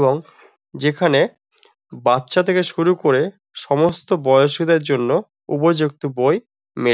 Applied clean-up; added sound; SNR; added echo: none; none; none; none.